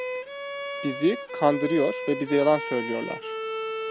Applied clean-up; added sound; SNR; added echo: none; Bowed string instrument; 6 dB; none.